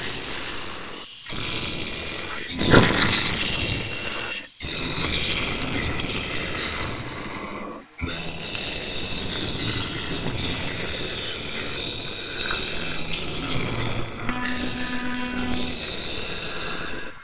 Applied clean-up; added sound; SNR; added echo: neural separator model SepFormer WHAMR!.